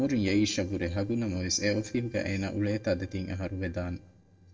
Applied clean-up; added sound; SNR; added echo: neural separator model SepFormer DNS4.